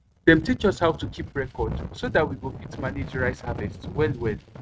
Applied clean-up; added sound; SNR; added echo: neural mask model RNNoise.